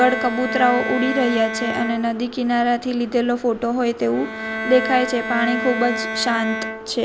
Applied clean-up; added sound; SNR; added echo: none; Bowed string instrument; 7 dB; none.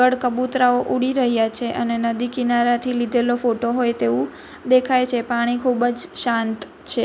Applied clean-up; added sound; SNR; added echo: none; none; none; none.